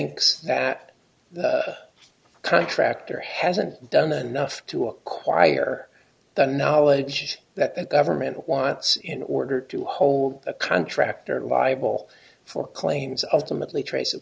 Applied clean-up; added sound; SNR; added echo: none; none; none; none.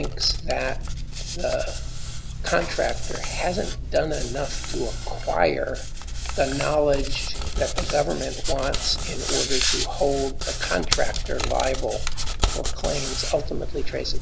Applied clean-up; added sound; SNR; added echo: none; Hands; -1 dB; none.